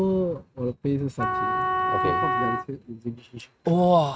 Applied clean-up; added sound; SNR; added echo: neural mask model RNNoise.